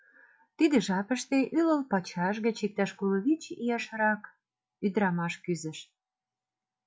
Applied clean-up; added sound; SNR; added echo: none; none; none; none.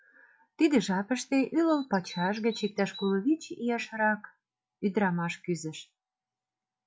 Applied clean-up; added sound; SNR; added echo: none; Bird vocalization, bird call, bird song; 17 dB; none.